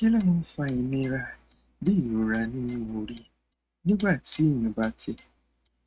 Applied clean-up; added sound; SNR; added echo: neural mask model RNNoise.